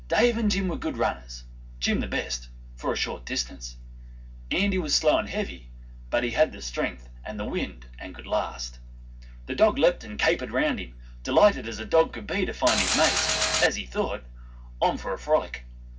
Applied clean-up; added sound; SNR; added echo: none; Mechanisms; -2 dB; reverberation time 0.4 s.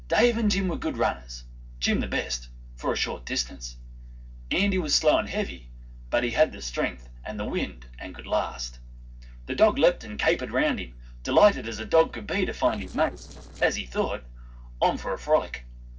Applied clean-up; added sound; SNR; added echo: neural separator model SepFormer DNS4.